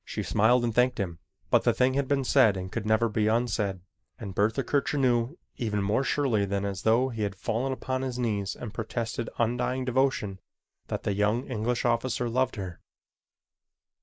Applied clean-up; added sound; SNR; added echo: neural mask model Resemble Enhance denoiser.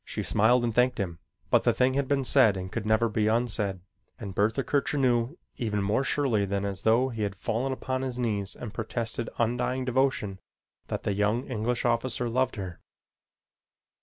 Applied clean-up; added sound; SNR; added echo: none; none; none; none.